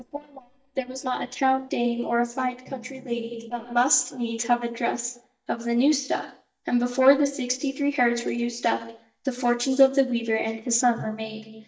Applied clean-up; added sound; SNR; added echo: neural mask model DeepFilterNet 3.